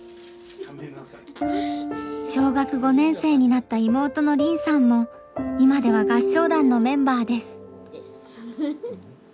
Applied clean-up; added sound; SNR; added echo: none; none; none; none.